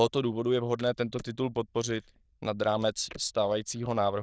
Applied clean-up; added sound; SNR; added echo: neural diffusion model UNIVERSE++.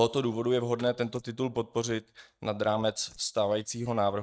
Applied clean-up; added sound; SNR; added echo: neural mask model DeepFilterNet 3.